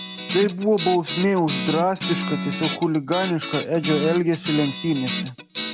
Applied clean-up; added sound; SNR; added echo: none; Guitar; 6 dB; none.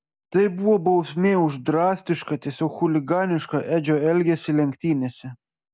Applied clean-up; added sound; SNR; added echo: none; none; none; none.